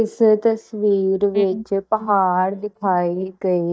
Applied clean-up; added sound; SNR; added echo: neural mask model DeepFilterNet 3.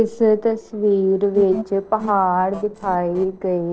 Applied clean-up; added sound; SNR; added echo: neural separator model SepFormer DNS4.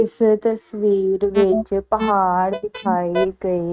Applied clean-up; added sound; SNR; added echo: neural mask model RNNoise.